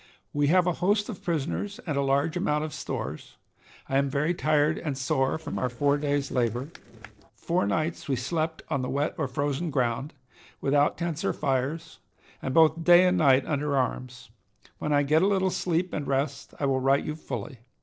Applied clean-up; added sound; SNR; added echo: neural separator model SepFormer DNS4.